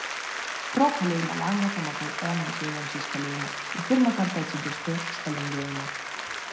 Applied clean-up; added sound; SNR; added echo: none; Applause; 4 dB; reverberation time 0.7 s.